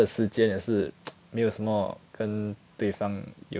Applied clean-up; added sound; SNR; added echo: none; none; none; none.